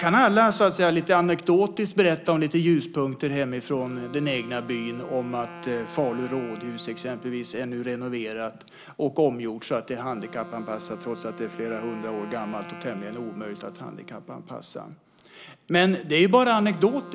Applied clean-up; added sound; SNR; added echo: none; Wind instrument, woodwind instrument; 18 dB; none.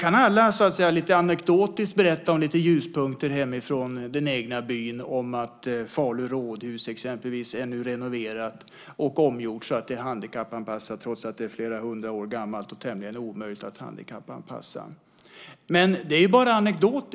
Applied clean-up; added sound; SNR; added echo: none; none; none; none.